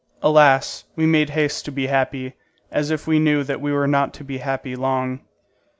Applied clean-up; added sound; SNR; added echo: none; none; none; none.